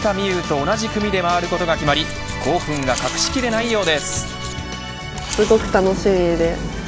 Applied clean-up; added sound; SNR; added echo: none; Camera + Tools; 13 dB; none.